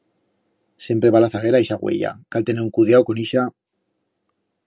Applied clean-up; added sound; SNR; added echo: none; none; none; none.